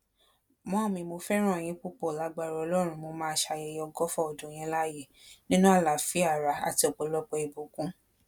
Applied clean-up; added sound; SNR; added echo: none; none; none; none.